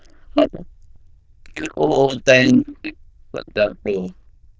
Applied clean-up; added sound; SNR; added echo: neural diffusion model UNIVERSE++.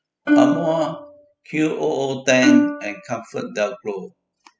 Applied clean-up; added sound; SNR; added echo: classical method spectral subtraction.